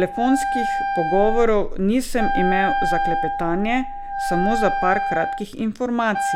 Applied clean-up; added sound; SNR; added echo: none; Wind instrument, woodwind instrument; 3 dB; none.